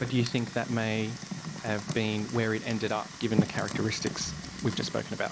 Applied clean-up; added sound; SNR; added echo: none; Fire; 6 dB; none.